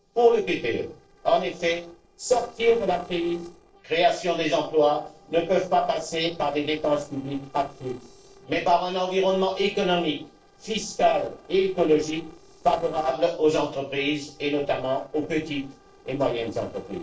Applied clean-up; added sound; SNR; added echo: neural separator model SepFormer DNS4.